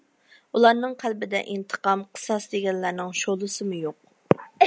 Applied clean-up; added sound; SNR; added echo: none; none; none; none.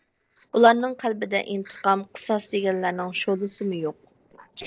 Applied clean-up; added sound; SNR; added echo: neural separator model SepFormer DNS4.